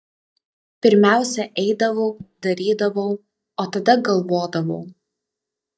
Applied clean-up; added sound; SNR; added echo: neural mask model DeepFilterNet 3.